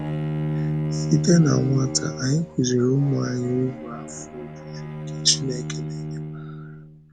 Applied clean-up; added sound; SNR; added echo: none; Bowed string instrument; 5 dB; none.